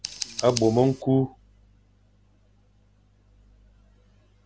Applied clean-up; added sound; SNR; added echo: none; Scissors; 14 dB; none.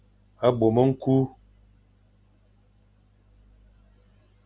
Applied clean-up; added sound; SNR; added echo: none; none; none; none.